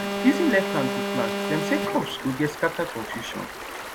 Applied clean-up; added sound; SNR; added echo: none; Stream + Alarm; 3 dB; none.